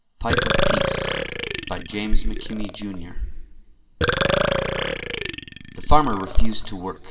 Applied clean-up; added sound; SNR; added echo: none; Burping, eructation; 4 dB; reverberation time 1.9 s.